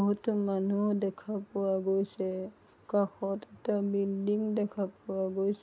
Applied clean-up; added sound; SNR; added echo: none; none; none; none.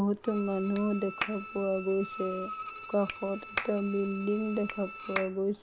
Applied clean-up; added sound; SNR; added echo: none; Clapping + Bowed string instrument; 9 dB; none.